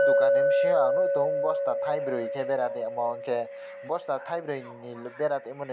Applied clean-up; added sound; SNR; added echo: none; Chink, clink; -4 dB; none.